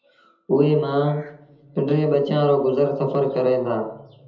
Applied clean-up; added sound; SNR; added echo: none; none; none; reverberation time 0.9 s.